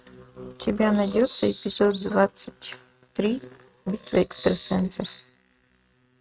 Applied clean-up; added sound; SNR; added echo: neural mask model RNNoise.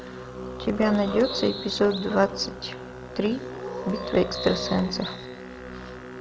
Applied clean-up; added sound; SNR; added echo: none; Musical instrument + Bird vocalization, bird call, bird song; 8 dB; none.